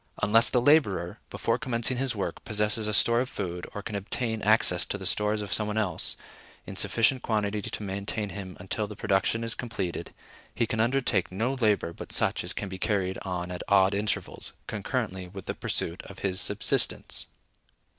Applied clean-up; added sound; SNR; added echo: none; none; none; none.